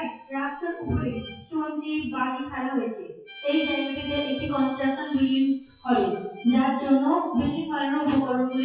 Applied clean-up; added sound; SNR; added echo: classical method WPE with log-MMSE.